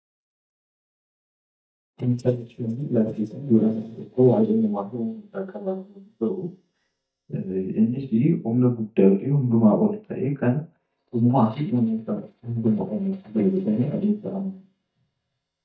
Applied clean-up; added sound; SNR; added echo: neural mask model DeepFilterNet 3.